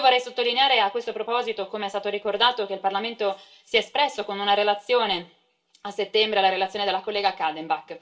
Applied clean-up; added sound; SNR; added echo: none; none; none; reverberation time 0.2 s.